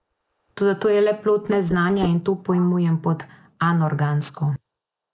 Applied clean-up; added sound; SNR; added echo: neural mask model Resemble Enhance denoiser.